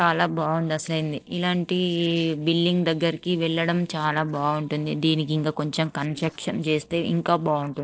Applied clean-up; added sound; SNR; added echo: neural separator model SepFormer DNS4.